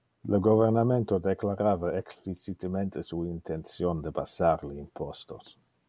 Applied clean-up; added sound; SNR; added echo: none; none; none; none.